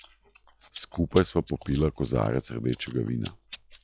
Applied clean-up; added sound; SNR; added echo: classical method log-MMSE.